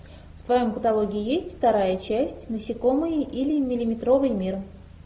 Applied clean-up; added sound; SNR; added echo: none; none; none; none.